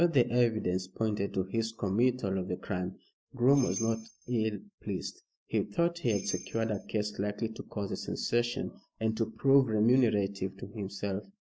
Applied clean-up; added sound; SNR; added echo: neural mask model DeepFilterNet 3.